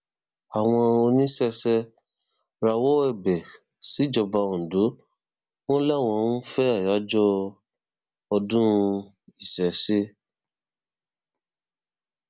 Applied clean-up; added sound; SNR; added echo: none; none; none; none.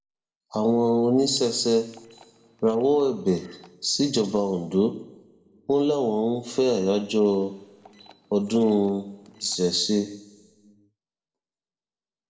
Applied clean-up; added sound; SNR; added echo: neural separator model SepFormer DNS4.